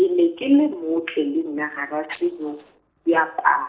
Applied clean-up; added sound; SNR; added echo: neural separator model SepFormer DNS4.